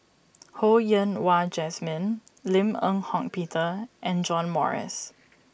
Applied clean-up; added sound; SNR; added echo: none; none; none; none.